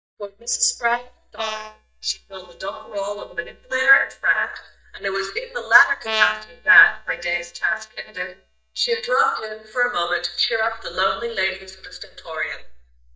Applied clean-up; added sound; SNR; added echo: neural mask model DeepFilterNet 3.